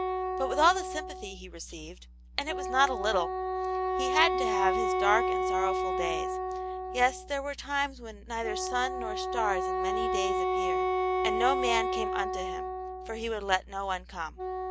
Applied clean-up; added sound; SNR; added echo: none; Wind instrument, woodwind instrument; 0 dB; none.